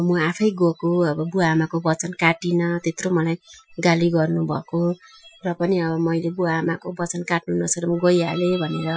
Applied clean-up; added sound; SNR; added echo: classical method Wiener filter.